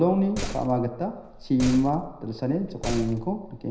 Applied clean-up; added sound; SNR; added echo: none; Slam; 10 dB; reverberation time 0.9 s.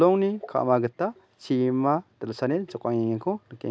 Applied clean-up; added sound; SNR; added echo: none; none; none; none.